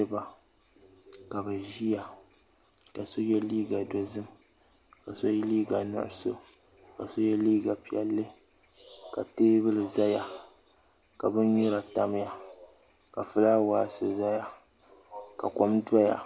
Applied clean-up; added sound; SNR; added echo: none; none; none; none.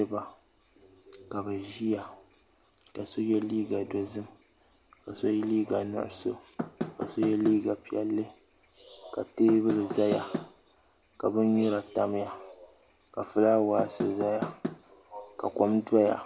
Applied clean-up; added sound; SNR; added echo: none; Knock / Wood; 6 dB; none.